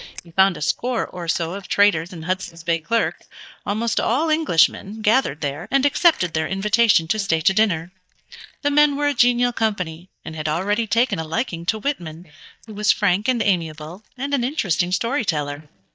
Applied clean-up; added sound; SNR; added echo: neural mask model DeepFilterNet 3.